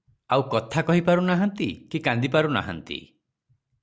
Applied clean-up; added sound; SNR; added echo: none; none; none; none.